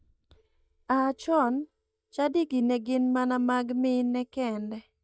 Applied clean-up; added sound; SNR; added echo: neural mask model DeepFilterNet 3.